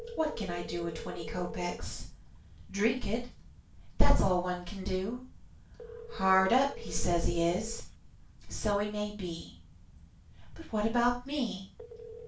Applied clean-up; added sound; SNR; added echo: none; Telephone; 16 dB; reverberation time 0.3 s.